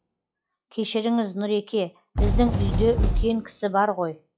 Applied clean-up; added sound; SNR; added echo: classical method log-MMSE.